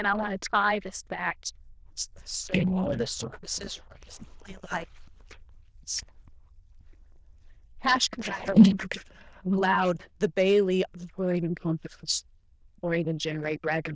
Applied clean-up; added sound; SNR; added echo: neural diffusion model UNIVERSE++.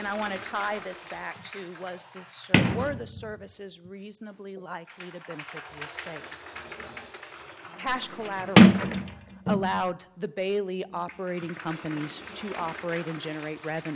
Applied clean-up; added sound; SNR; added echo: none; Sliding door; -5 dB; none.